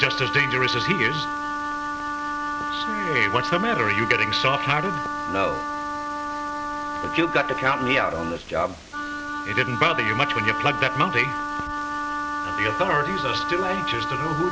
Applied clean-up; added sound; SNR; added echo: none; Wind instrument, woodwind instrument; 2 dB; none.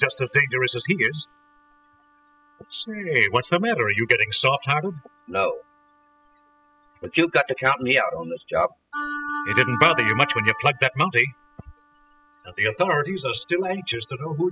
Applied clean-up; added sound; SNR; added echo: classical method spectral subtraction.